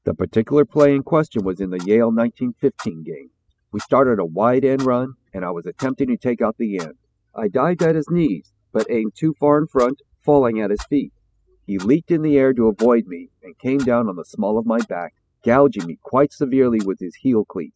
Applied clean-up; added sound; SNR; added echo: classical method spectral subtraction.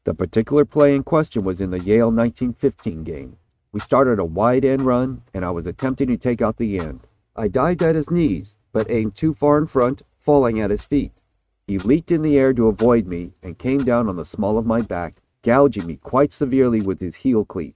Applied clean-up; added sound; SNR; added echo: neural mask model RNNoise.